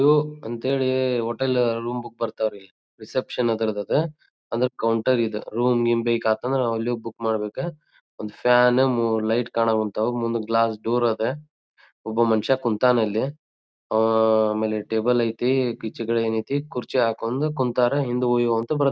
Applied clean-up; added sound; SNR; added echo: none; none; none; none.